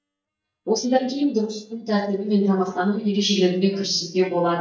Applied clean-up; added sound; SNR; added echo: neural mask model DeepFilterNet 3.